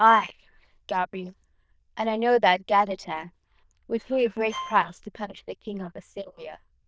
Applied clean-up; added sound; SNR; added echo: neural diffusion model UNIVERSE++.